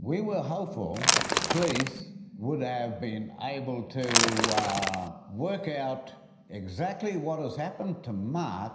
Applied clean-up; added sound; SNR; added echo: none; Crackle / Crushing / Wood; -5 dB; reverberation time 0.9 s.